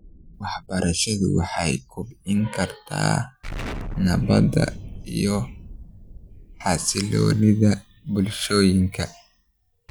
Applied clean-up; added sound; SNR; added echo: none; Explosion; 15 dB; none.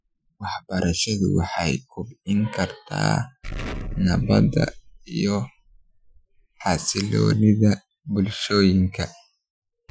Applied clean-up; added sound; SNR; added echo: classical method Wiener filter.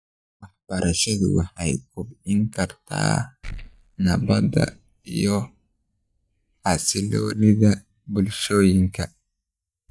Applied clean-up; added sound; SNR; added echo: neural mask model DeepFilterNet 3.